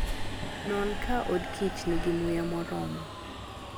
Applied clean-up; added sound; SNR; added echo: none; Subway, metro, underground; 1 dB; none.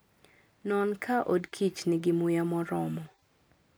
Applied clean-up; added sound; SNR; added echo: none; none; none; none.